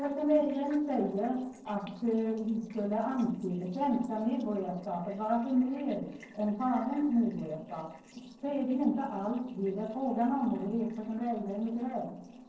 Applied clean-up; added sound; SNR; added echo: neural separator model SepFormer DNS4.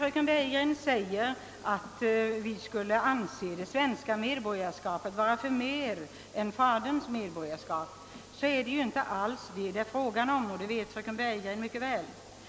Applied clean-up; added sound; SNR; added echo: none; none; none; none.